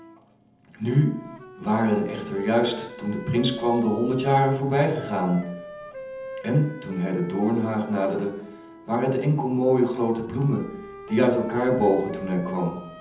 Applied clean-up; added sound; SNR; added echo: none; Wind instrument, woodwind instrument; 16 dB; reverberation time 0.8 s.